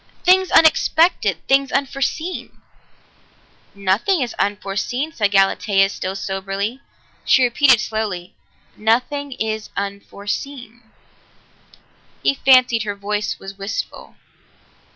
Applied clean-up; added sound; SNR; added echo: none; none; none; none.